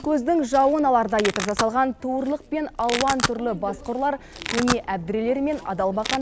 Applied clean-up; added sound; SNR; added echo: none; Domestic sounds, home sounds; 9 dB; none.